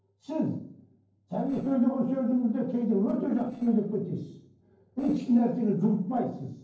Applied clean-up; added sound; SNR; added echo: neural separator model SepFormer DNS4.